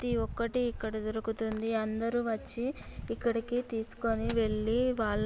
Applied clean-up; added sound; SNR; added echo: none; none; none; none.